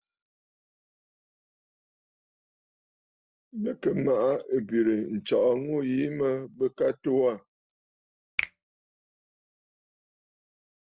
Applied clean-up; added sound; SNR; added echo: none; Finger snapping; 10 dB; none.